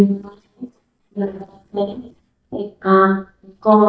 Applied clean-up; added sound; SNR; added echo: neural mask model DeepFilterNet 3.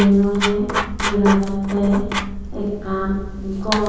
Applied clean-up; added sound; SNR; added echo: none; Writing; 6 dB; reverberation time 1.3 s.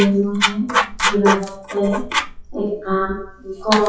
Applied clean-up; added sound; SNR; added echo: classical method WPE with log-MMSE.